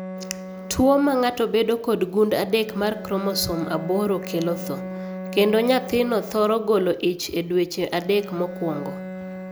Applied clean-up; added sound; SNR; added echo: none; Bowed string instrument; 13 dB; none.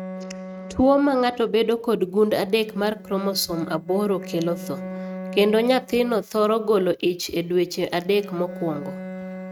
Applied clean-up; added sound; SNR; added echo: neural mask model RNNoise.